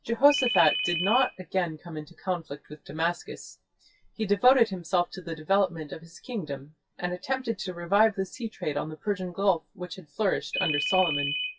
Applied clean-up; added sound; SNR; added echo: classical method WPE with log-MMSE.